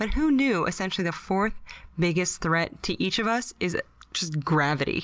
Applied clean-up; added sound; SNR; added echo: none; none; none; none.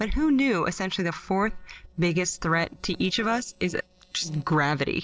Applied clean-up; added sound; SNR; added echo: neural separator model SepFormer DNS4.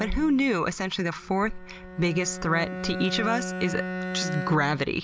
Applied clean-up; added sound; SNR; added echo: none; Bowed string instrument; 8 dB; none.